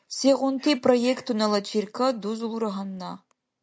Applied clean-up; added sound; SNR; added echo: none; none; none; none.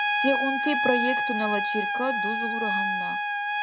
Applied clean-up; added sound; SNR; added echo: none; Trumpet; -3 dB; none.